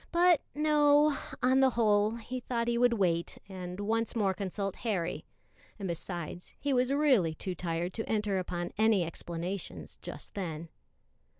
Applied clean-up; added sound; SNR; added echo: none; none; none; none.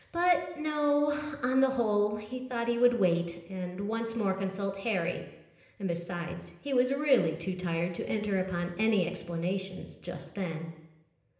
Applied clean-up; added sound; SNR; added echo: none; none; none; reverberation time 0.9 s.